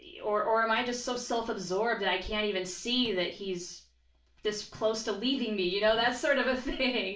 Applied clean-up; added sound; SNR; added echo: neural separator model SepFormer DNS4.